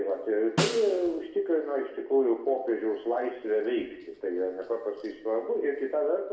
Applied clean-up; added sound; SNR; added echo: none; Snare drum; 7 dB; reverberation time 0.8 s.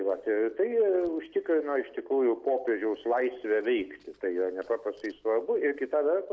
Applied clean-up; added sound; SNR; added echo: none; none; none; none.